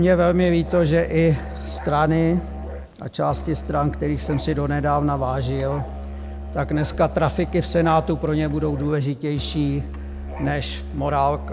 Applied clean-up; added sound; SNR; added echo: none; Musical instrument; 10 dB; none.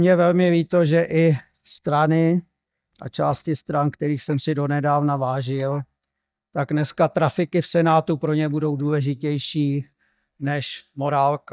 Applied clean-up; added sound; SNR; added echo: neural mask model DeepFilterNet 3.